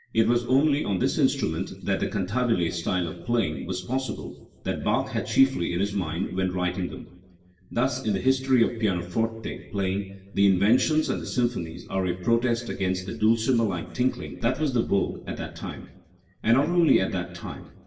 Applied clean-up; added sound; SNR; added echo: none; none; none; reverberation time 0.9 s.